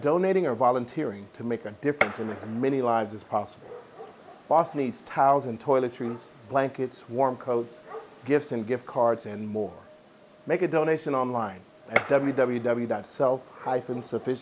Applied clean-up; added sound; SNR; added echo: none; Gunshot, gunfire; 13 dB; none.